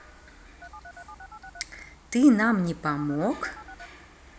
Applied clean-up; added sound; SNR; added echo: none; Telephone; 18 dB; none.